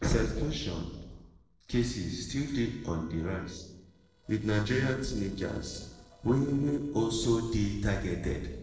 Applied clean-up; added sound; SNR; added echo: neural separator model SepFormer DNS4.